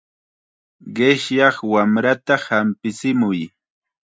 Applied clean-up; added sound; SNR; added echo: none; none; none; none.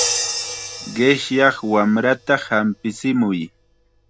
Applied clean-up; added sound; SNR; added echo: none; Crash cymbal; 9 dB; none.